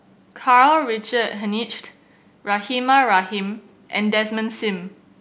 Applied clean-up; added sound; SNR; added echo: none; none; none; none.